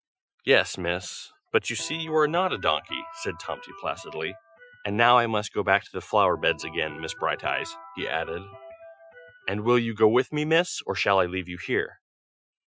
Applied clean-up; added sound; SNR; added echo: classical method Wiener filter.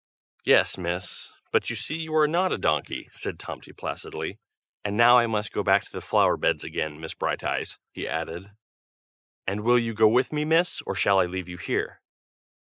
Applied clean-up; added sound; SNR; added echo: neural mask model Resemble Enhance denoiser.